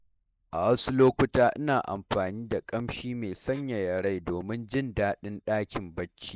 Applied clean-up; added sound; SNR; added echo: neural mask model Resemble Enhance denoiser.